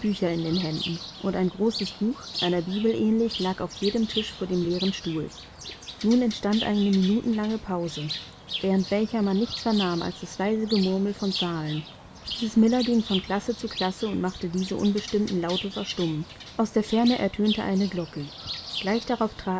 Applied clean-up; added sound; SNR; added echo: none; Bird; 12 dB; none.